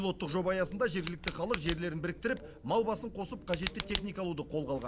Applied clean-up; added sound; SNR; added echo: none; Tick; 3 dB; none.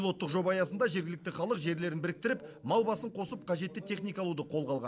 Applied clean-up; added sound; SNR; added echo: none; none; none; none.